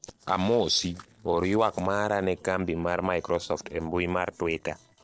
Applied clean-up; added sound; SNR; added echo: neural separator model SepFormer DNS4.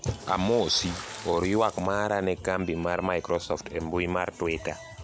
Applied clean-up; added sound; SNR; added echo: none; Splash, splatter; 15 dB; none.